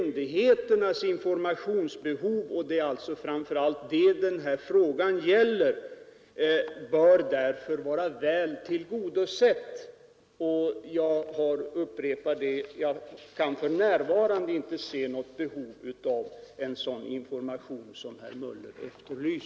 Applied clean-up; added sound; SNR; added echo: none; none; none; none.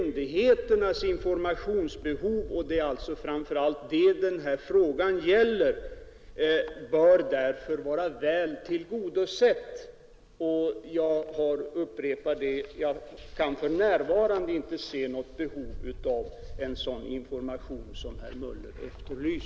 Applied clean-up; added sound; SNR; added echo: none; Wind / Bird; 17 dB; none.